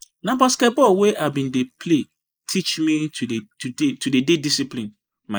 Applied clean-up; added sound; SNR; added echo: neural mask model Resemble Enhance denoiser.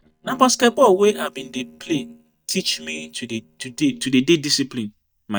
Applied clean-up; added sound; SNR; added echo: neural mask model DeepFilterNet 3.